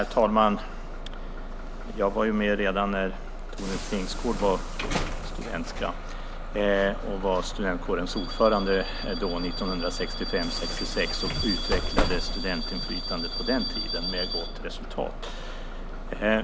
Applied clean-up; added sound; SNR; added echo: none; Bus / Alarm; 3 dB; none.